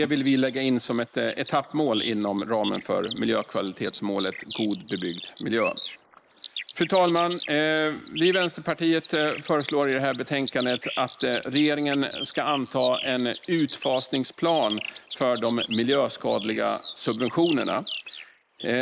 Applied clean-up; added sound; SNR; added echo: neural mask model Resemble Enhance denoiser.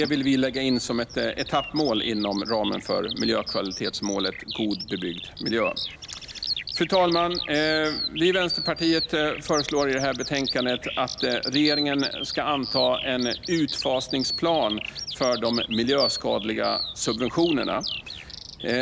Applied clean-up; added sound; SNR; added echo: none; Bird vocalization, bird call, bird song; 7 dB; none.